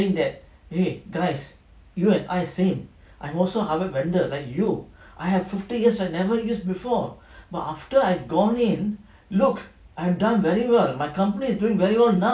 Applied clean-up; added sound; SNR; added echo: none; none; none; none.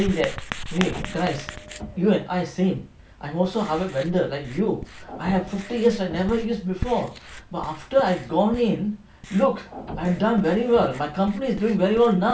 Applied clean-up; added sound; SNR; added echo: none; Writing + Printer; 13 dB; none.